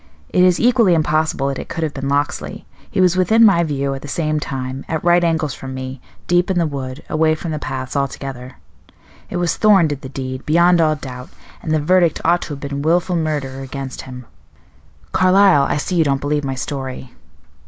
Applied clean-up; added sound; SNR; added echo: none; none; none; none.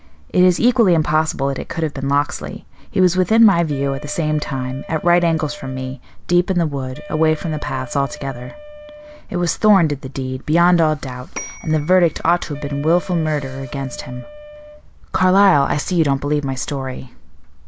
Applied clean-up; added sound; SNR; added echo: none; Bell / Telephone + Wind instrument, woodwind instrument; 18 dB; none.